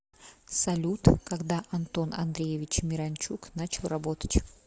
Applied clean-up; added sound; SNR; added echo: none; none; none; none.